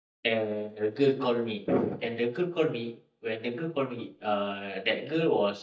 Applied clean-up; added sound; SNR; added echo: neural mask model DeepFilterNet 3.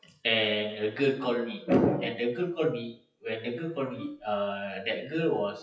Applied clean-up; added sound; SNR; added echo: classical method WPE with log-MMSE.